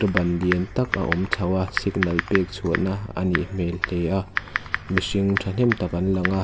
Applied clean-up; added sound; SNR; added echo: none; Typing; 7 dB; none.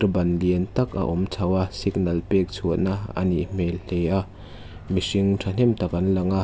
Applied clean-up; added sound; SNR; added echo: none; none; none; none.